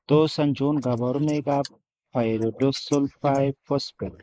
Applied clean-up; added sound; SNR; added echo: neural mask model Resemble Enhance denoiser.